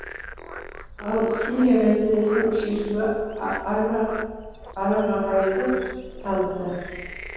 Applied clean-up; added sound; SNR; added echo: none; Frog; 13 dB; reverberation time 1.2 s.